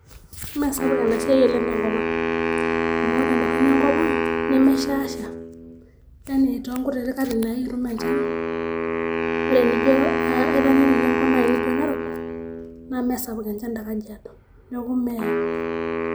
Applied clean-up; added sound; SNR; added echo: none; Wind instrument, woodwind instrument; 1 dB; none.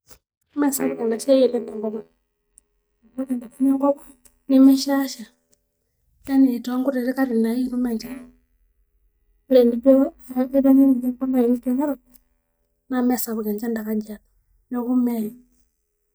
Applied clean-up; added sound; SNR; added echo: neural mask model DeepFilterNet 3.